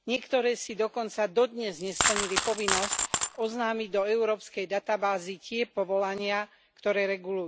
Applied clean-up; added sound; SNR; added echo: none; Coin (dropping); 0 dB; none.